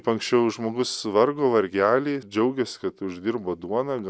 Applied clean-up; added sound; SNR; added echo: none; none; none; none.